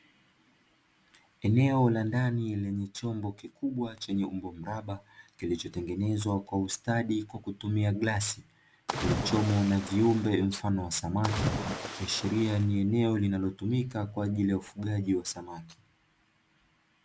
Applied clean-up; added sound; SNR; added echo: none; Splash, splatter; 5 dB; none.